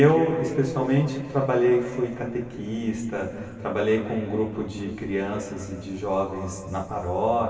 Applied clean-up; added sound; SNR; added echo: none; none; none; reverberation time 2.5 s.